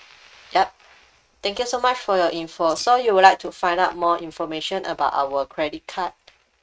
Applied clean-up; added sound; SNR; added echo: neural mask model RNNoise.